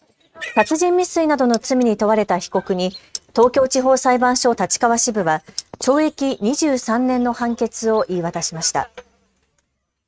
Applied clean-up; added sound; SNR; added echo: neural mask model RNNoise.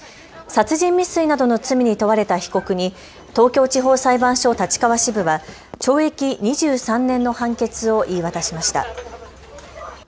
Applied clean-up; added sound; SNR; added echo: none; none; none; none.